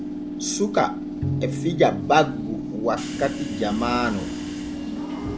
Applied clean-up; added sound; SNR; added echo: none; Subway, metro, underground / Train + Bowed string instrument; 4 dB; none.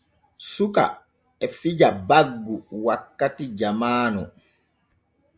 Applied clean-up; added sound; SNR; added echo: none; none; none; none.